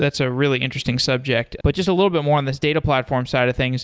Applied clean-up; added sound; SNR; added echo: none; none; none; none.